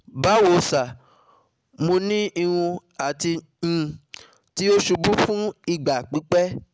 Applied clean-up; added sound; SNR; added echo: none; none; none; none.